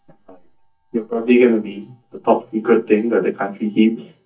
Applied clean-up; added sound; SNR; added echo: neural mask model DeepFilterNet 3.